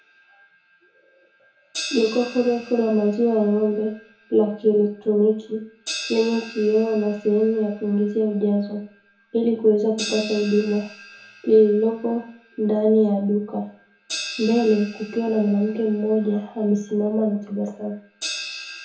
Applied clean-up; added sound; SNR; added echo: none; Crash cymbal; 16 dB; reverberation time 0.5 s.